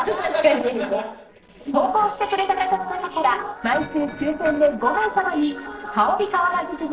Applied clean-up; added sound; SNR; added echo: neural separator model SepFormer DNS4.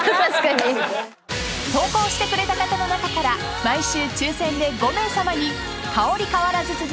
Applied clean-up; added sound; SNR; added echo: none; none; none; none.